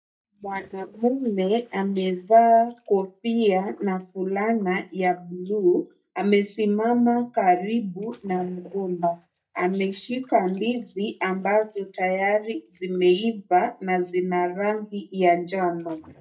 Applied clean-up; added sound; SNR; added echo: neural mask model DeepFilterNet 3.